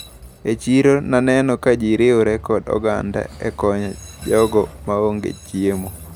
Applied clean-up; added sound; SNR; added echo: none; Train; 18 dB; none.